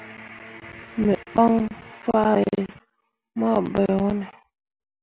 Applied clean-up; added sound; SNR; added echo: none; none; none; none.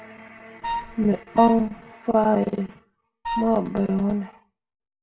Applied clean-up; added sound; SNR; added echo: none; Wind instrument, woodwind instrument; 6 dB; reverberation time 0.2 s.